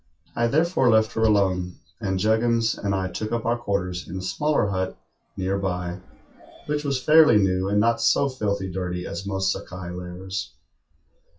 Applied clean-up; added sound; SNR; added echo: classical method WPE with log-MMSE.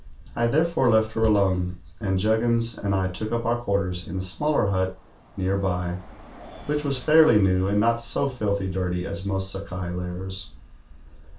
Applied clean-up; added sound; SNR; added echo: none; Bus; 19 dB; reverberation time 0.2 s.